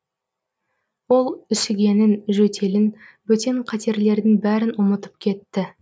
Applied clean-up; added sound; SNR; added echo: none; none; none; none.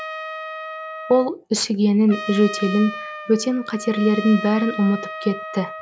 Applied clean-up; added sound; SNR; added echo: none; Trumpet; 11 dB; none.